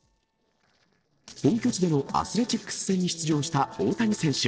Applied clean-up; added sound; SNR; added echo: neural separator model SepFormer DNS4.